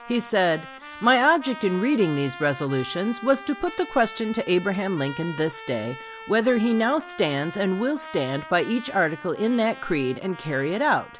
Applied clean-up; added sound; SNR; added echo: none; Trumpet; 16 dB; none.